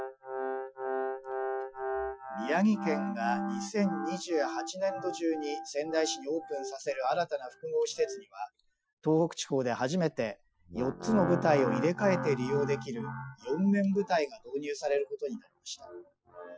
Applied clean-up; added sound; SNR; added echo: classical method Wiener filter.